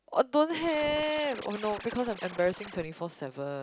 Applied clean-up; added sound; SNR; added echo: none; Scratching (performance technique); 13 dB; none.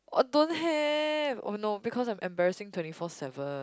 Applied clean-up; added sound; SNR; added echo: none; none; none; none.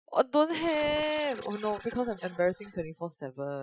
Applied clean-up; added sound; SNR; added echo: classical method Wiener filter.